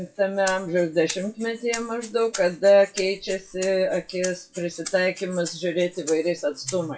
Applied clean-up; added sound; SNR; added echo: classical method WPE with log-MMSE.